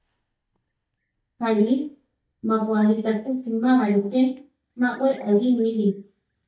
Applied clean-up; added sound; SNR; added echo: neural mask model DeepFilterNet 3.